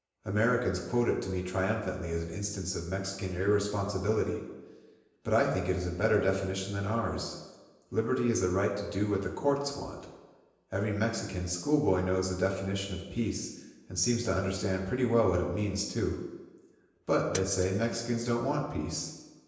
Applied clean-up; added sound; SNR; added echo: none; Mechanisms; 14 dB; reverberation time 1.0 s.